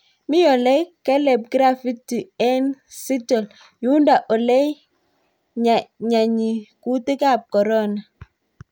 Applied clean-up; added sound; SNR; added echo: none; none; none; none.